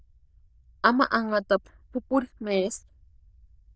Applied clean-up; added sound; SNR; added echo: neural diffusion model UNIVERSE++.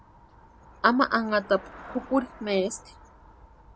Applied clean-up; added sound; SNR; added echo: none; Traffic noise, roadway noise / Bicycle; 19 dB; none.